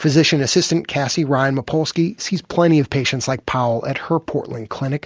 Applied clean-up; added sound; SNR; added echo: none; none; none; none.